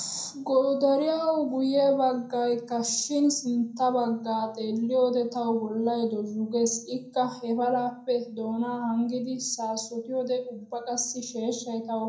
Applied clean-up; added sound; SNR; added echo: none; none; none; reverberation time 0.5 s.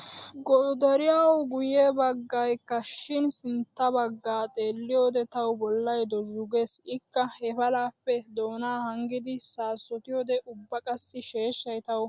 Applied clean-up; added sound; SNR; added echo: none; none; none; none.